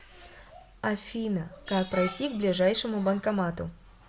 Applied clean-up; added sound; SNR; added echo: none; none; none; none.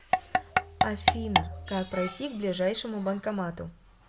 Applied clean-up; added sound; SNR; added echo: none; Tap / Percussion; -3 dB; none.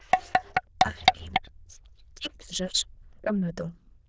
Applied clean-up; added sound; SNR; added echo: neural diffusion model UNIVERSE++.